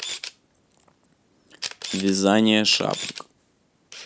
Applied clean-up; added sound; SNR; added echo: none; Camera; 12 dB; none.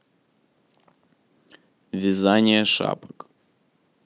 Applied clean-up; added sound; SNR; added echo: none; none; none; none.